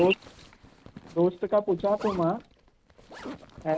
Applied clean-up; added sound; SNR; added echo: none; Zipper (clothing); 16 dB; none.